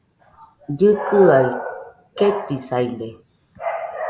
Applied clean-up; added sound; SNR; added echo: none; none; none; none.